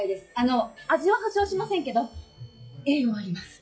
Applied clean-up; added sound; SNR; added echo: classical method log-MMSE.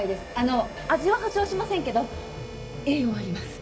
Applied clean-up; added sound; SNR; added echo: none; Harmonica; 16 dB; none.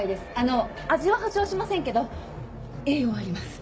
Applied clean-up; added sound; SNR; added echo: none; none; none; none.